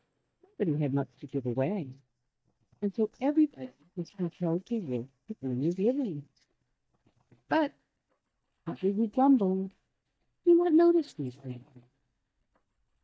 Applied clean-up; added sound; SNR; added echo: neural mask model DeepFilterNet 3.